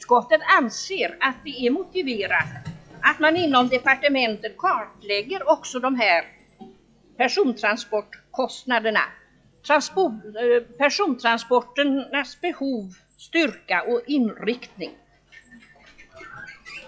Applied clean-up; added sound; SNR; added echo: classical method log-MMSE.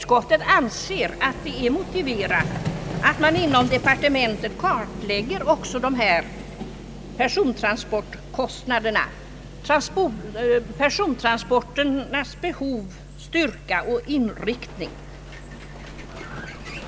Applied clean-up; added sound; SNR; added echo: none; Vehicle; 12 dB; none.